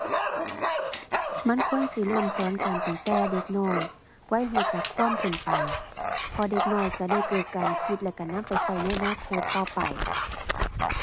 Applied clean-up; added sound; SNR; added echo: none; Dog; 0 dB; none.